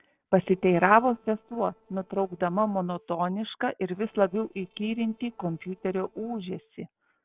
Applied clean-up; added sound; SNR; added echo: neural separator model SepFormer DNS4.